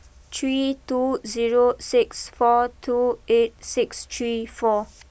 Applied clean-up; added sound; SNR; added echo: none; none; none; none.